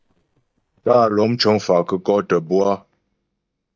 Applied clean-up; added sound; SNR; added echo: neural mask model DeepFilterNet 3.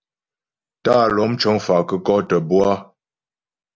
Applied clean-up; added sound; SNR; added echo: none; none; none; none.